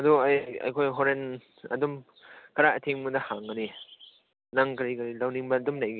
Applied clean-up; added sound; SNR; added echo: none; none; none; none.